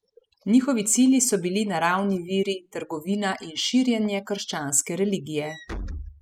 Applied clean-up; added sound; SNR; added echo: classical method spectral subtraction.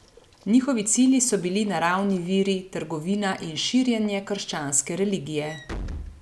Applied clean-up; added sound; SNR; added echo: none; Walk, footsteps / Slam; 18 dB; none.